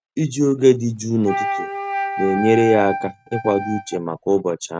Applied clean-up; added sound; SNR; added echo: neural mask model RNNoise.